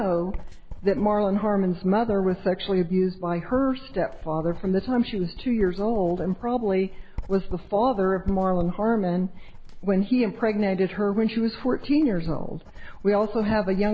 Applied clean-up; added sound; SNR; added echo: none; Writing; 12 dB; none.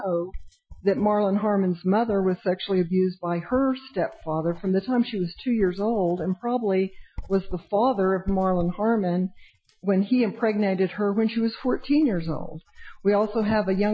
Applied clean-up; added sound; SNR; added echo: classical method Wiener filter.